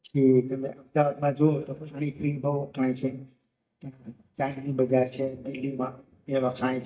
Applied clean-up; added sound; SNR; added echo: neural mask model DeepFilterNet 3.